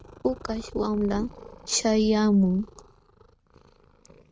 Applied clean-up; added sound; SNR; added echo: neural mask model RNNoise.